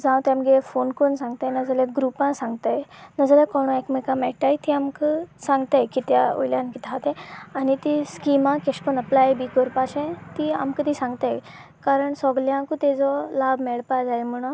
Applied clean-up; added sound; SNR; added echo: none; none; none; none.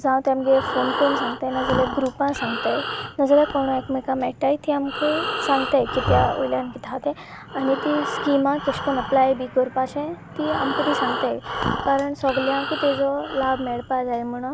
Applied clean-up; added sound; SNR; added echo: none; Breathing; 7 dB; none.